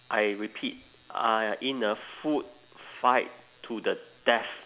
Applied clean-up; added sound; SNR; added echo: none; none; none; none.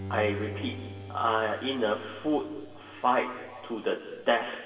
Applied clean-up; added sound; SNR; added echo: none; Bowed string instrument; 13 dB; reverberation time 2.4 s.